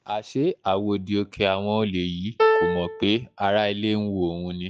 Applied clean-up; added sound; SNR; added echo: classical method log-MMSE.